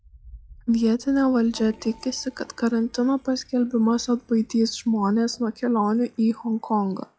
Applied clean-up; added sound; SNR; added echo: classical method log-MMSE.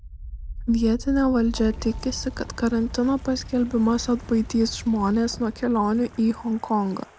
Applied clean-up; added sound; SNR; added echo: none; Wind; 13 dB; none.